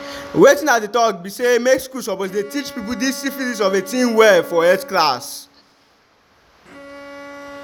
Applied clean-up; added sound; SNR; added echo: none; Bowed string instrument; 19 dB; none.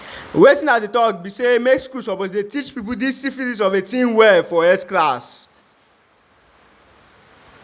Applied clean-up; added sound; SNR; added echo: none; none; none; none.